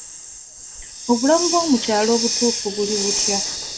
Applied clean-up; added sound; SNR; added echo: none; Hiss; 4 dB; none.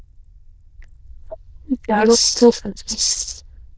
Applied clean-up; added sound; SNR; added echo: neural diffusion model UNIVERSE++.